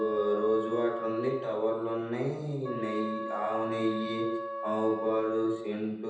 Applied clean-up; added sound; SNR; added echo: none; Wind instrument, woodwind instrument; 8 dB; reverberation time 0.9 s.